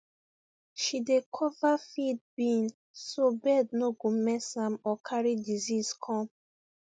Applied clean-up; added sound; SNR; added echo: none; none; none; none.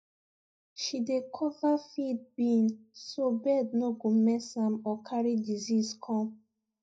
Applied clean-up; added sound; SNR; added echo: none; none; none; reverberation time 0.3 s.